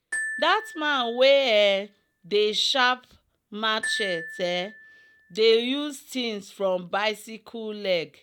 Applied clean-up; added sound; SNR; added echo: none; Glockenspiel; 14 dB; none.